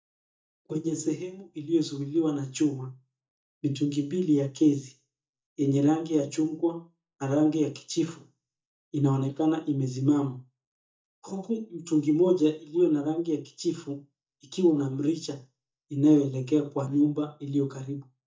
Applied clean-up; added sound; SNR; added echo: neural mask model DeepFilterNet 3.